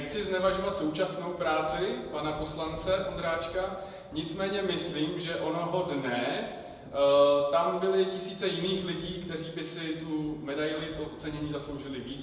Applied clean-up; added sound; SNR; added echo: none; Thunder; 20 dB; reverberation time 0.9 s.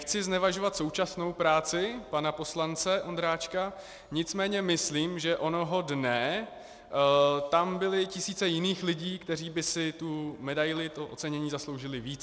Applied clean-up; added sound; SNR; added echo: none; none; none; none.